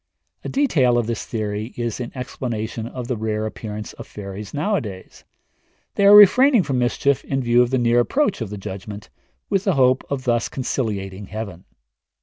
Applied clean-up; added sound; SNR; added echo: none; none; none; none.